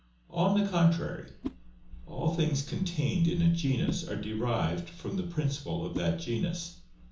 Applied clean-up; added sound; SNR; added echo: none; Whoosh, swoosh, swish; 17 dB; reverberation time 0.7 s.